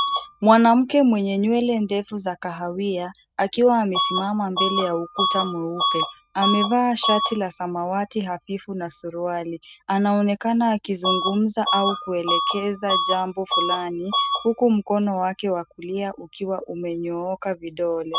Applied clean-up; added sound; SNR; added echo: neural mask model RNNoise.